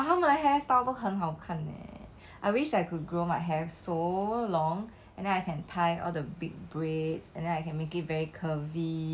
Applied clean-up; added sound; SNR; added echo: none; none; none; none.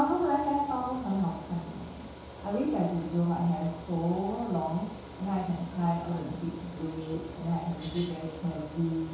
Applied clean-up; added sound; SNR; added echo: none; Mechanical fan; 14 dB; reverberation time 0.8 s.